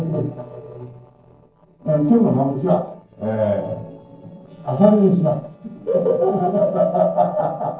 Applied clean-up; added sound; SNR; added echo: neural separator model SepFormer DNS4.